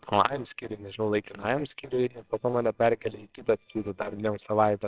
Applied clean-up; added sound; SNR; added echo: neural separator model SepFormer WHAMR!.